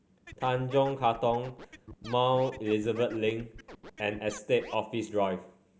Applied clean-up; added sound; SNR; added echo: none; Scratching (performance technique); 18 dB; none.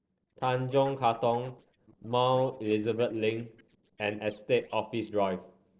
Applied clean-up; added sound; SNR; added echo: neural separator model SepFormer DNS4.